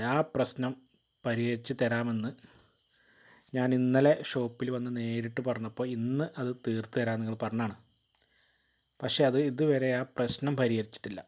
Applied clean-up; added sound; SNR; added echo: none; none; none; none.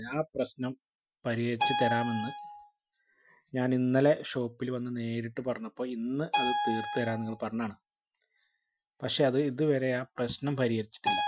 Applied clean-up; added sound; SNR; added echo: classical method Wiener filter.